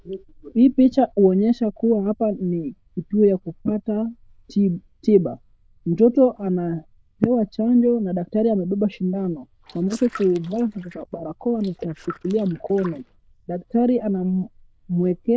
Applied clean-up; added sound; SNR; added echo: neural diffusion model UNIVERSE++.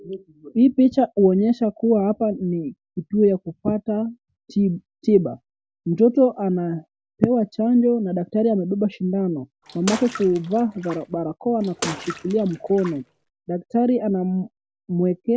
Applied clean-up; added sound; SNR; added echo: none; Bathtub (filling or washing) / Water / Splash, splatter; 14 dB; none.